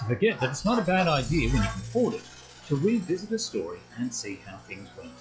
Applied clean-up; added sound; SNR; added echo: classical method log-MMSE.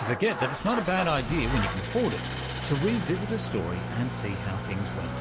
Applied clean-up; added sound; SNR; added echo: none; Idling / Engine starting; 3 dB; none.